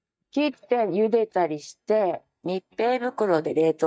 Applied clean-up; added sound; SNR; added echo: neural mask model DeepFilterNet 3.